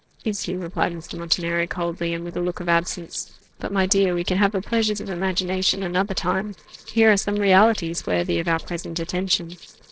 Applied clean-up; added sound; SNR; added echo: neural separator model SepFormer DNS4.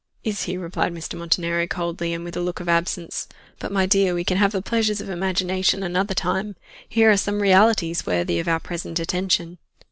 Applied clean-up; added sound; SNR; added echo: none; none; none; none.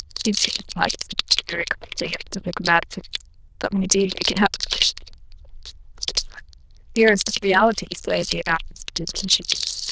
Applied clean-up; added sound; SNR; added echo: neural diffusion model UNIVERSE++.